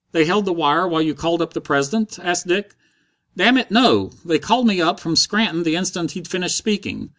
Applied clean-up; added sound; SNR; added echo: none; none; none; none.